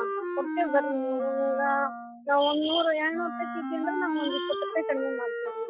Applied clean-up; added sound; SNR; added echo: classical method Wiener filter.